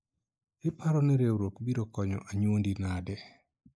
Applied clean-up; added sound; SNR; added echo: neural mask model Resemble Enhance denoiser.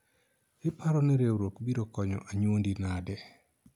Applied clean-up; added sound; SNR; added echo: none; none; none; none.